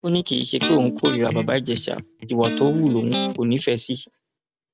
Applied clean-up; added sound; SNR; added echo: none; Electric guitar; 6 dB; none.